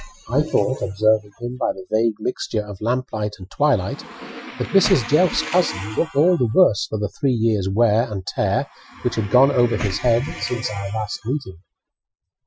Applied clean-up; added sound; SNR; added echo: classical method Wiener filter.